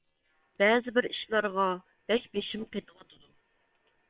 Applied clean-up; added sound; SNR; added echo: neural separator model SepFormer WHAM!.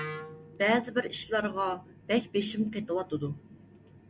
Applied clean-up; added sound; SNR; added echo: none; Wind instrument, woodwind instrument; 16 dB; none.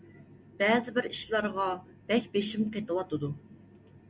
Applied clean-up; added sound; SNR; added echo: none; none; none; none.